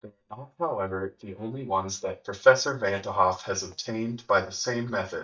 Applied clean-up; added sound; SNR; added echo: neural mask model DeepFilterNet 3.